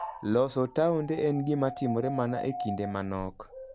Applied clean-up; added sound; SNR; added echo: none; Dog; 11 dB; none.